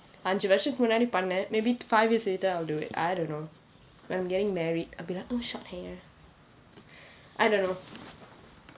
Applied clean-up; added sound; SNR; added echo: none; none; none; none.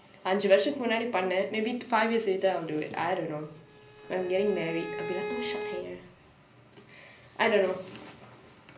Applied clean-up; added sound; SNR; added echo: none; Bowed string instrument; 9 dB; reverberation time 0.5 s.